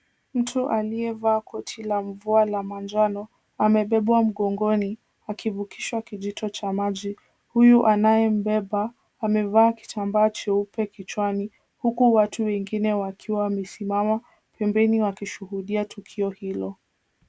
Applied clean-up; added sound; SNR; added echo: none; none; none; none.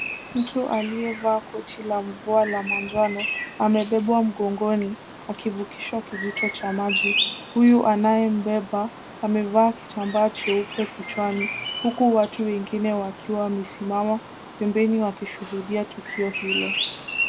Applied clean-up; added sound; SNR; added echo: none; Bird vocalization, bird call, bird song; 8 dB; none.